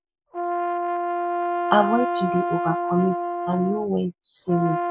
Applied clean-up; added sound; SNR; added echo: none; Brass instrument; 1 dB; none.